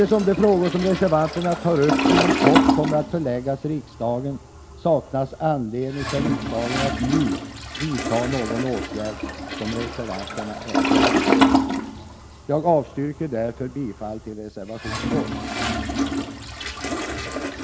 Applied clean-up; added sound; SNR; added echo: none; Toilet flush; 0 dB; none.